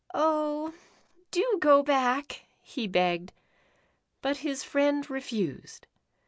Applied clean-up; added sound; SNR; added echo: none; none; none; none.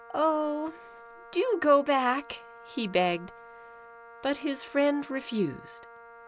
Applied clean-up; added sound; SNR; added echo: none; Wind instrument, woodwind instrument; 19 dB; none.